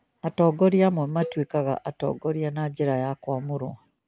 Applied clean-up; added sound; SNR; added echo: none; Cowbell; 19 dB; none.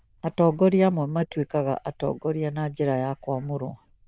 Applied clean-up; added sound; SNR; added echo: neural diffusion model UNIVERSE++.